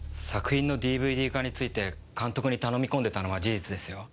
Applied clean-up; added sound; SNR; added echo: none; none; none; none.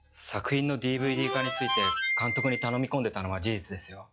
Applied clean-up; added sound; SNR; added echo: classical method log-MMSE.